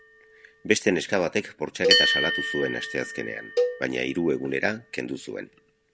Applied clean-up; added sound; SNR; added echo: none; Bell + Cowbell; 1 dB; none.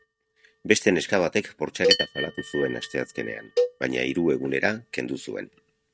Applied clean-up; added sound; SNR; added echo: neural mask model RNNoise.